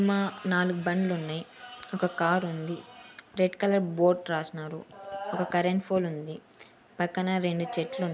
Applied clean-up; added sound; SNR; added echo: none; none; none; none.